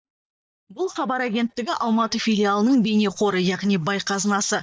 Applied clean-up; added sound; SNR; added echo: neural mask model DeepFilterNet 3.